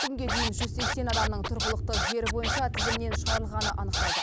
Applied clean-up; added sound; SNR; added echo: none; Wind + Scratching (performance technique); -5 dB; none.